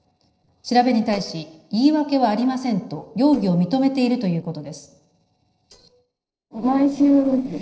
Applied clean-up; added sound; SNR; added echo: neural separator model SepFormer DNS4.